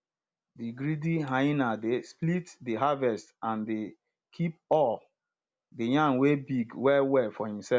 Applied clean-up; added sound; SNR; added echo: none; none; none; none.